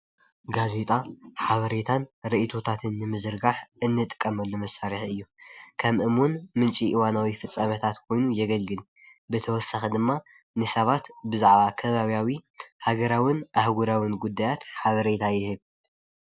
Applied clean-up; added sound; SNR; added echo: none; none; none; none.